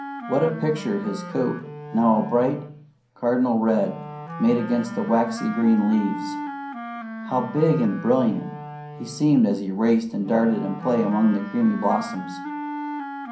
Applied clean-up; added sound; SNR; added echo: none; Wind instrument, woodwind instrument; 11 dB; reverberation time 0.6 s.